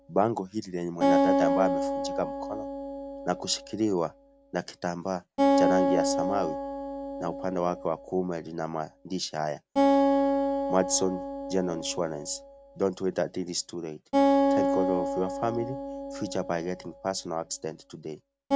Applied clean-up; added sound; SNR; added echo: none; Acoustic guitar; -2 dB; none.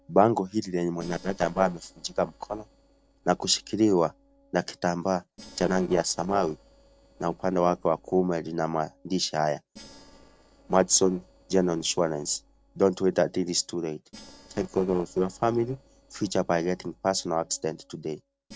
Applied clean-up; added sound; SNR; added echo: neural separator model SepFormer DNS4.